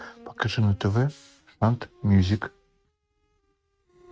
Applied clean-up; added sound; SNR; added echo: neural mask model RNNoise.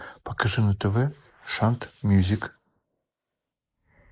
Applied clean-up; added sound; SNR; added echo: neural mask model Resemble Enhance denoiser.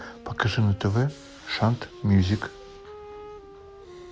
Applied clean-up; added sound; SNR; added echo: none; Wind instrument, woodwind instrument; 18 dB; none.